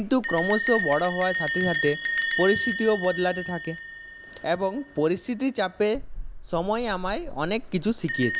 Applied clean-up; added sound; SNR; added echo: none; Bell; 5 dB; none.